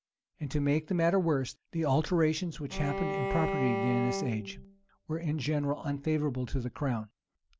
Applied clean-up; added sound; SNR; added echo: none; Bowed string instrument; 4 dB; none.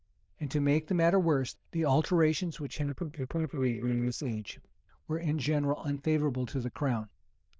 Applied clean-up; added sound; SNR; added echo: neural diffusion model UNIVERSE++.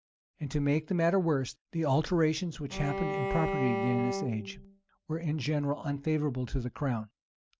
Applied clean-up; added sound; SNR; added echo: neural mask model RNNoise.